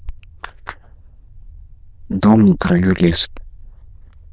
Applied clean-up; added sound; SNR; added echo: neural diffusion model UNIVERSE++.